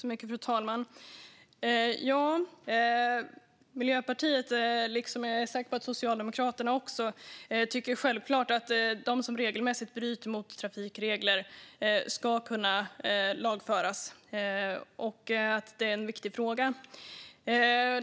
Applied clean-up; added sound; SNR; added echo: none; none; none; none.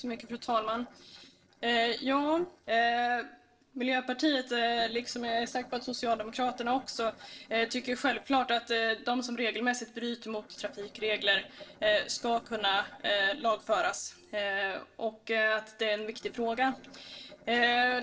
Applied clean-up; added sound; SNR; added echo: neural separator model SepFormer DNS4.